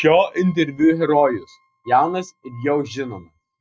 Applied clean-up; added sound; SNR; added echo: neural mask model RNNoise.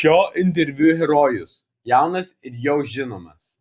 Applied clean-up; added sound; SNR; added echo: none; none; none; none.